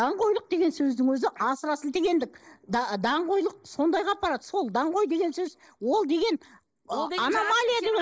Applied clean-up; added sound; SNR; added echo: neural mask model Resemble Enhance denoiser.